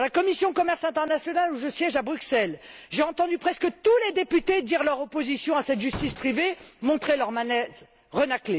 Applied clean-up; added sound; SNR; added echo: none; Slam; 10 dB; none.